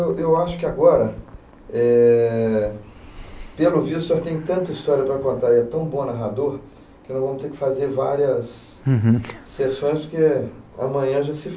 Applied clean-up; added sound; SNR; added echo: none; none; none; none.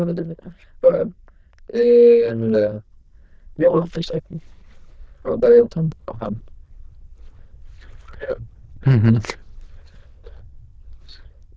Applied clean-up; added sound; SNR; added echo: neural diffusion model UNIVERSE++.